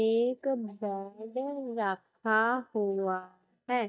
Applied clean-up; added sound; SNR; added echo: neural mask model DeepFilterNet 3.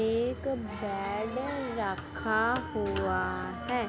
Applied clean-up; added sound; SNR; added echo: none; Wind instrument, woodwind instrument; 12 dB; none.